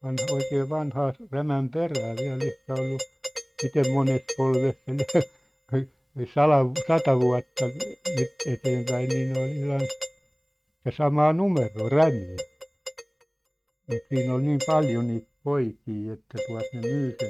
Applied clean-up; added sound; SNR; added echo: neural mask model RNNoise.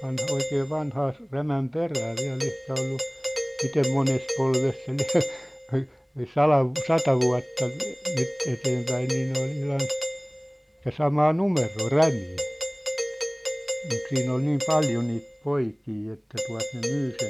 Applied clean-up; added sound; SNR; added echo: none; Doorbell; 6 dB; none.